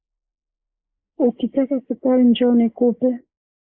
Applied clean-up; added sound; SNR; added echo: neural mask model Resemble Enhance denoiser.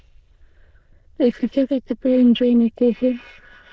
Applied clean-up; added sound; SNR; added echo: neural diffusion model UNIVERSE++.